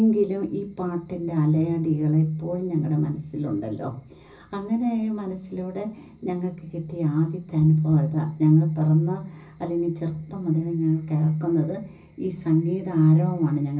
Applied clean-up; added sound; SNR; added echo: none; none; none; reverberation time 0.4 s.